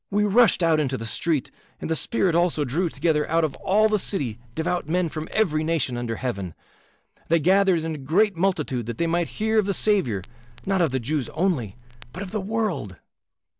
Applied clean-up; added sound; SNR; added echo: none; Crackle; 20 dB; none.